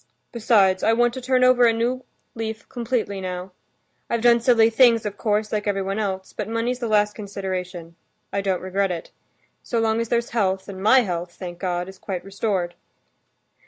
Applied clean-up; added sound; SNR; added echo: none; none; none; none.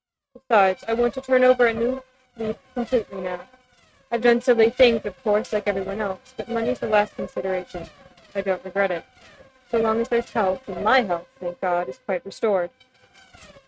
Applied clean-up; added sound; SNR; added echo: neural mask model RNNoise.